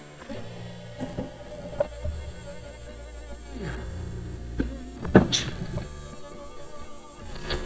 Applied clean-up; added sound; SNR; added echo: neural mask model DeepFilterNet 3.